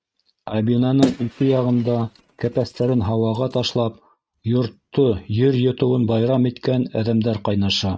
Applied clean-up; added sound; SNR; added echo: neural mask model RNNoise.